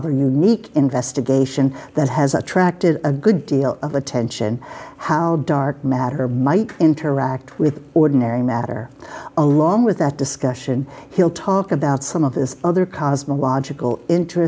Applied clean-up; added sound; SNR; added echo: none; none; none; none.